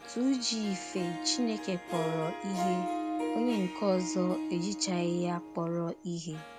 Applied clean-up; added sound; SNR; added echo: none; Harp; 5 dB; none.